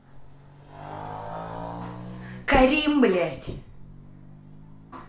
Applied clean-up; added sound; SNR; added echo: none; Motorcycle; 13 dB; reverberation time 0.4 s.